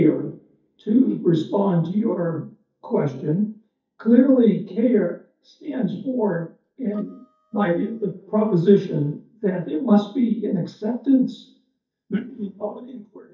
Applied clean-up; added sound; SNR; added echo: neural mask model DeepFilterNet 3.